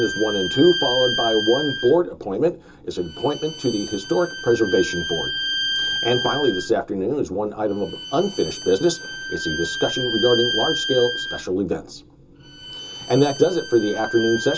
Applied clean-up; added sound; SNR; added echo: none; Bowed string instrument; 6 dB; reverberation time 0.2 s.